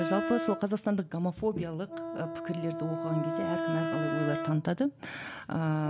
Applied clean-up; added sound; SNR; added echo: none; Wind instrument, woodwind instrument; 4 dB; none.